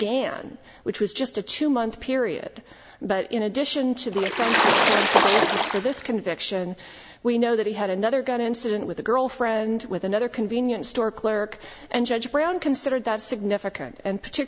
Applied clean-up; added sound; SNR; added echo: none; Water / Splash, splatter; -4 dB; none.